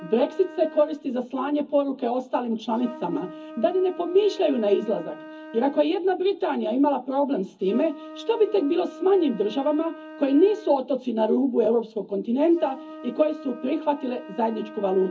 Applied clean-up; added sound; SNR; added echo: none; Wind instrument, woodwind instrument; 18 dB; reverberation time 0.4 s.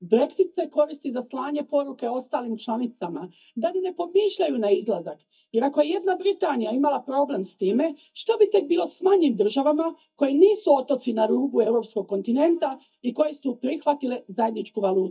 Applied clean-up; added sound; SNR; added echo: neural mask model DeepFilterNet 3.